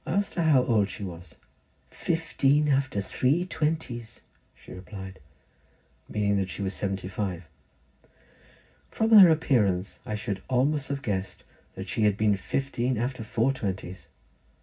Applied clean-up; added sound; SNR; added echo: none; none; none; reverberation time 0.4 s.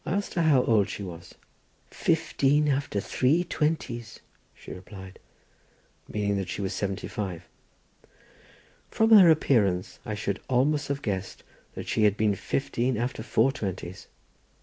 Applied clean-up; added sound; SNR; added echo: none; none; none; none.